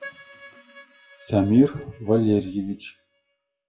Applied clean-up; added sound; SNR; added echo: classical method WPE with log-MMSE.